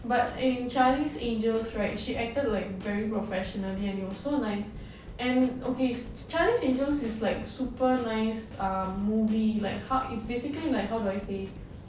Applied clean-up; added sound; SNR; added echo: none; Snare drum / Drum kit; 18 dB; none.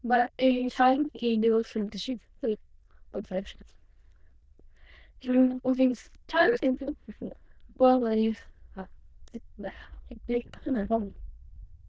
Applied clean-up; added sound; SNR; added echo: neural diffusion model UNIVERSE++.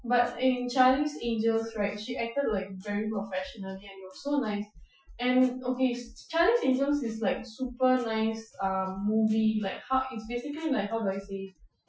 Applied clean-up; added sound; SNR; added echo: classical method Wiener filter.